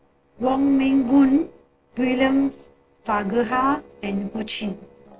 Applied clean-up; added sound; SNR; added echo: neural separator model SepFormer DNS4.